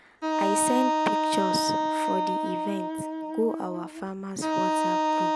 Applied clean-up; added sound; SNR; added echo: none; Wind instrument, woodwind instrument; -5 dB; none.